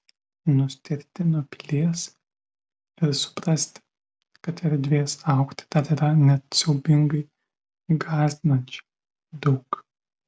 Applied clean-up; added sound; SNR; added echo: none; none; none; none.